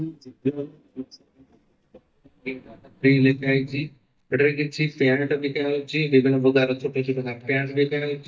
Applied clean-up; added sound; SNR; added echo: neural mask model DeepFilterNet 3.